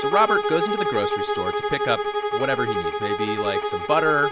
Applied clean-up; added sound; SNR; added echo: none; Bowed string instrument; 0 dB; none.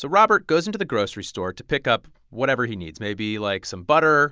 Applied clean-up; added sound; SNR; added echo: none; none; none; none.